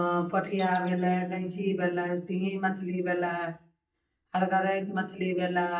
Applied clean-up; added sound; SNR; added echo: neural mask model DeepFilterNet 3.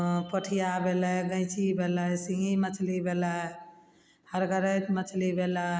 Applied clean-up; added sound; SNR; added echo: none; none; none; none.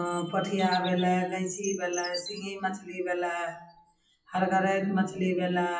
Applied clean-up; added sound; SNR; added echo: classical method WPE with log-MMSE.